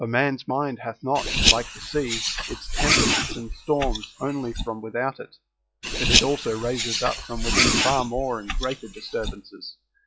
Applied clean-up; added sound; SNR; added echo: classical method log-MMSE.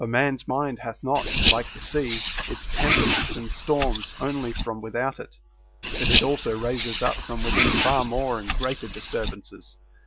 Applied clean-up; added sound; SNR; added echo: none; Car; -4 dB; none.